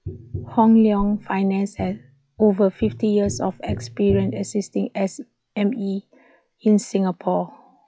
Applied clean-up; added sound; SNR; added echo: classical method log-MMSE.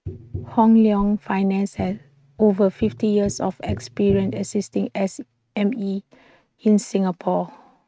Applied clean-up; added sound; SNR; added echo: neural mask model RNNoise.